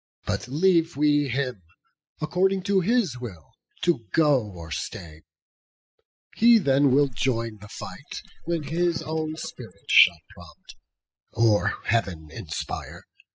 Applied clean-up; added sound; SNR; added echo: classical method spectral subtraction.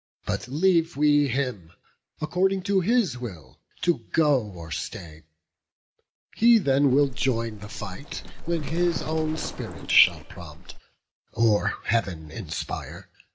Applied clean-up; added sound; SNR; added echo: none; Livestock, farm animals, working animals; 6 dB; none.